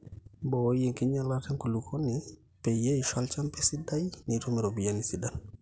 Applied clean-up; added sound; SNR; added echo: none; none; none; none.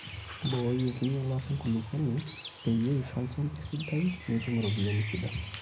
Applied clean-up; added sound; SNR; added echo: none; Bird; 13 dB; reverberation time 0.4 s.